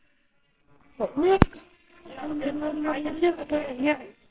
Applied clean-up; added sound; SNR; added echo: neural separator model SepFormer WHAMR!.